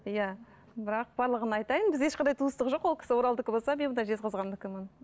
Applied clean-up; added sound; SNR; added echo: none; none; none; none.